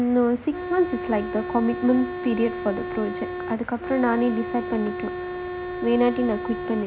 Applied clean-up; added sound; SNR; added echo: none; Organ; 7 dB; none.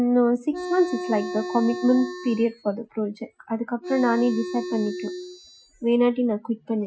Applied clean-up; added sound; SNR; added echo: classical method Wiener filter.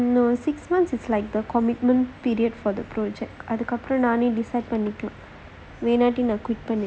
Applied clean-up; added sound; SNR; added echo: none; none; none; none.